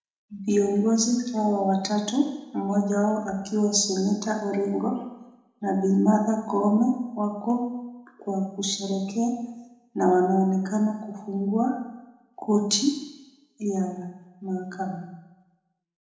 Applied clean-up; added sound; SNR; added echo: none; none; none; reverberation time 0.9 s.